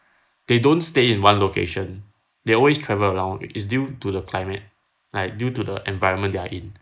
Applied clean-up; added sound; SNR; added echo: neural mask model Resemble Enhance denoiser.